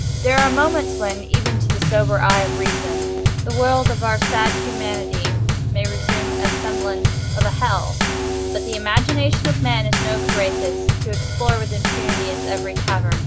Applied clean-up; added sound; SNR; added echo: none; Bass drum / Snare drum / Drum kit; -4 dB; none.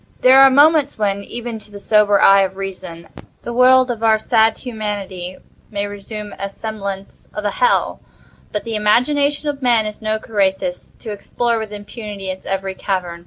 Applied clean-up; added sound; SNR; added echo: none; none; none; none.